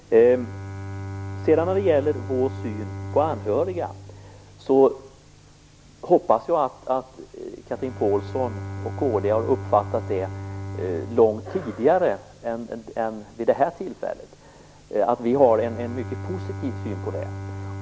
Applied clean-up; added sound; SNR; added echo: none; Bowed string instrument; 11 dB; none.